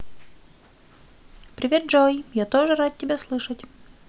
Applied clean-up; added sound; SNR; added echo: none; none; none; none.